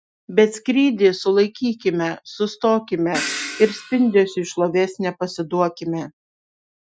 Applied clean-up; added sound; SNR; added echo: classical method Wiener filter.